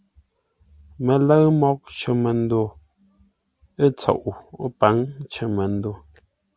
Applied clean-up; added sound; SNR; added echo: none; none; none; none.